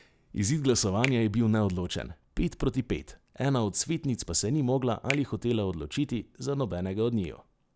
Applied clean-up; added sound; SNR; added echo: none; Finger snapping; 15 dB; none.